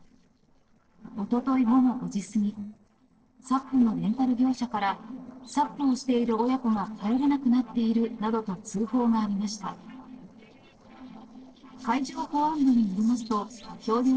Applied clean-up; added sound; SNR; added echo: neural separator model SepFormer DNS4.